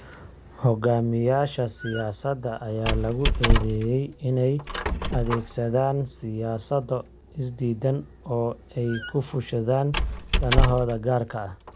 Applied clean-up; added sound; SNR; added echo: none; Squeak; 3 dB; none.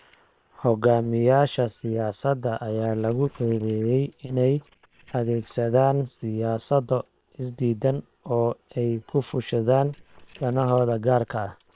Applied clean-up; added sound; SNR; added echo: neural separator model SepFormer WHAM!.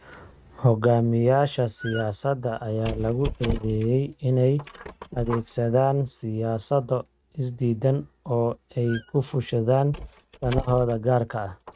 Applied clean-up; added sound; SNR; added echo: neural mask model RNNoise.